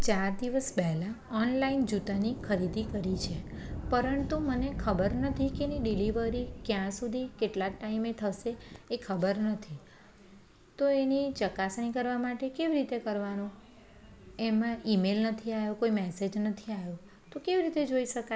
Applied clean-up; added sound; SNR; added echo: none; Thunder / Rain; 12 dB; none.